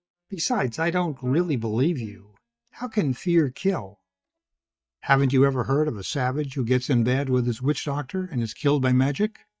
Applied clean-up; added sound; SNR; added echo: neural mask model DeepFilterNet 3.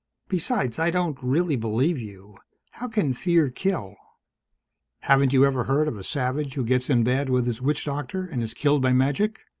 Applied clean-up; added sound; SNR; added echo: none; none; none; none.